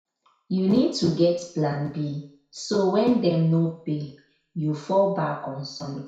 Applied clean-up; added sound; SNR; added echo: none; none; none; reverberation time 0.6 s.